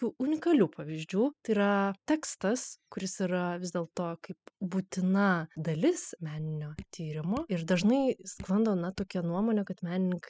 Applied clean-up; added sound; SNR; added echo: classical method spectral subtraction.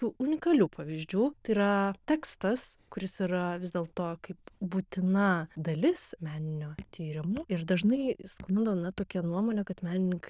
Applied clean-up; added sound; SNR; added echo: neural diffusion model UNIVERSE++.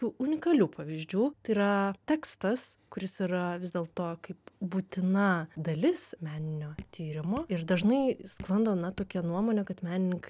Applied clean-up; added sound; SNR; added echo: none; Drip; 19 dB; none.